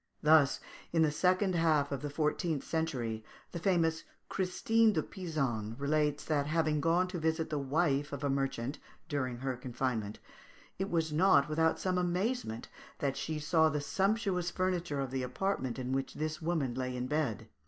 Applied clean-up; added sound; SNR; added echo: none; none; none; none.